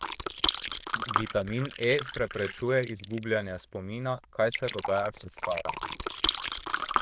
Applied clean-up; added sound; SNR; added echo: neural diffusion model UNIVERSE++.